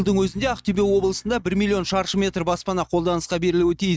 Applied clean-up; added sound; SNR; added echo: neural mask model RNNoise.